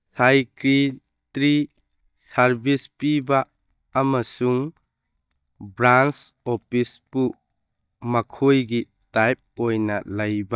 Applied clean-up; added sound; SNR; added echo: neural mask model DeepFilterNet 3.